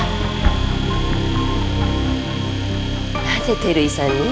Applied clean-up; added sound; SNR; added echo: none; Domestic sounds, home sounds; 14 dB; none.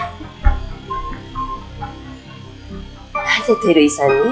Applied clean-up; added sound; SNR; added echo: classical method log-MMSE.